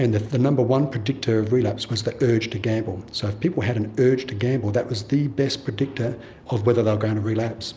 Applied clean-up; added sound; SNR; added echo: none; none; none; none.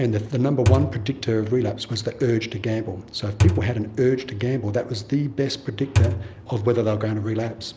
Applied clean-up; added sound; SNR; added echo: none; Thump, thud; 0 dB; none.